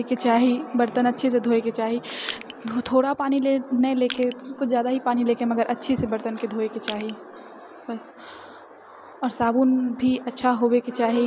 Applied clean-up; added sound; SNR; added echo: none; Crushing; 12 dB; none.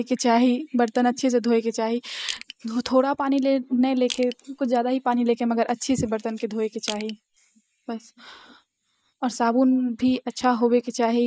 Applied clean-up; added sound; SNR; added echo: neural mask model Resemble Enhance denoiser.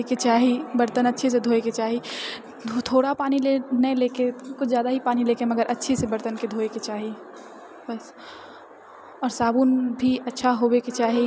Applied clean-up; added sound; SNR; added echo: none; none; none; none.